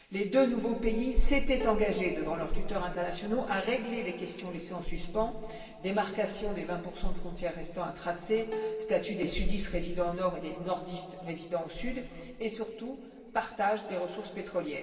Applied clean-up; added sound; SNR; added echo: none; Plucked string instrument; 12 dB; reverberation time 2.8 s.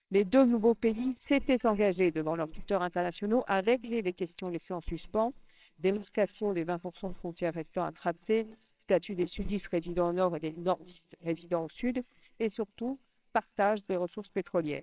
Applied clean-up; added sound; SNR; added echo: neural separator model SepFormer WHAMR!.